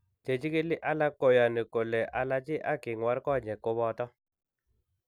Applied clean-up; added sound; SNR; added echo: none; none; none; none.